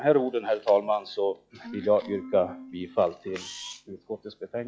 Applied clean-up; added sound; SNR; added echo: classical method log-MMSE.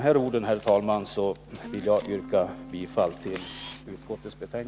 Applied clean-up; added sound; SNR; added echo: none; Camera + Guitar; 15 dB; none.